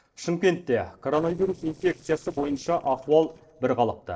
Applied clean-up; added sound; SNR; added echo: neural separator model SepFormer DNS4.